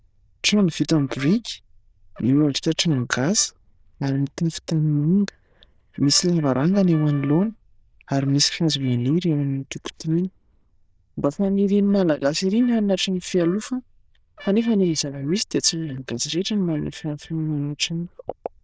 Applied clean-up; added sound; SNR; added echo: neural diffusion model UNIVERSE++.